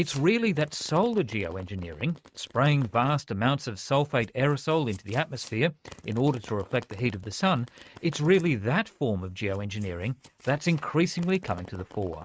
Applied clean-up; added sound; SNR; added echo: neural mask model RNNoise.